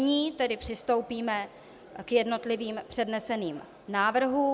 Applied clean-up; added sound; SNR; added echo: none; none; none; none.